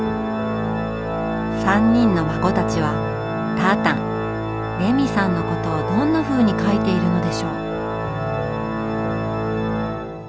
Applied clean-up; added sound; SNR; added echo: none; Organ; 0 dB; none.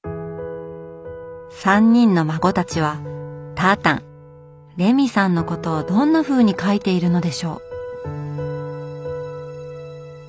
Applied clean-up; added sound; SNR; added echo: none; none; none; none.